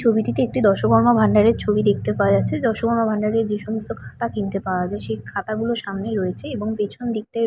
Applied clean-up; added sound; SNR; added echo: none; none; none; none.